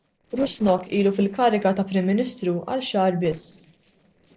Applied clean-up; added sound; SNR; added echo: neural separator model SepFormer DNS4.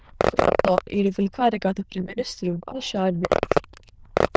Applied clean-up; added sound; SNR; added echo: neural diffusion model UNIVERSE++.